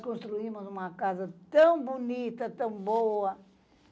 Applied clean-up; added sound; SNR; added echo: none; none; none; none.